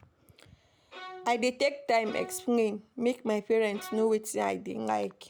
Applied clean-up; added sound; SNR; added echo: none; Bowed string instrument; 16 dB; none.